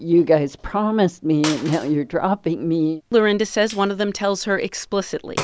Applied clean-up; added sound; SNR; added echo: none; Gunshot, gunfire; 17 dB; none.